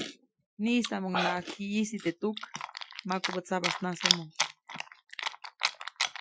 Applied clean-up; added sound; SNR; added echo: classical method Wiener filter.